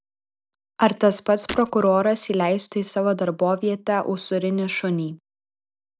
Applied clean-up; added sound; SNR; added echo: none; Shatter; 14 dB; none.